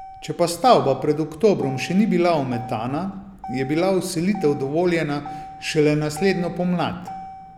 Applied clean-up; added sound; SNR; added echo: none; Motor vehicle (road); 17 dB; none.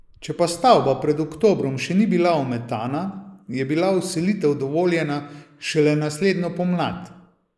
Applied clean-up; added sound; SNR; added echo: neural mask model Resemble Enhance denoiser.